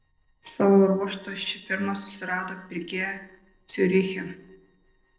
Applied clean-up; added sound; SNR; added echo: neural separator model SepFormer DNS4.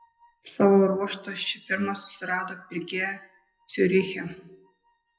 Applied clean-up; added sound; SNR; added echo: classical method WPE with log-MMSE.